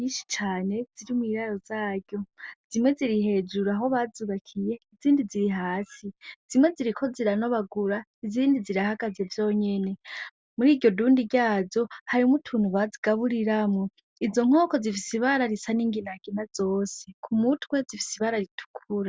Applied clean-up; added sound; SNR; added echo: none; none; none; none.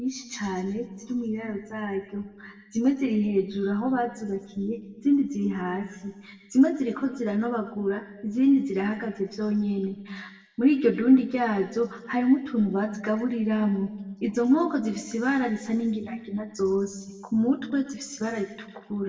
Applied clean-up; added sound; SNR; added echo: none; none; none; reverberation time 1.1 s.